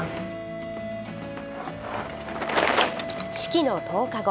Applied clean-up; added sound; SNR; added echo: none; Bicycle; 2 dB; none.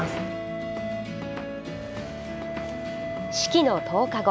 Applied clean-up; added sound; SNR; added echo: none; none; none; none.